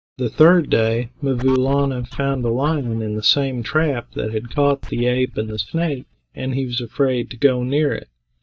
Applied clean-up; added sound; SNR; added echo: neural mask model DeepFilterNet 3.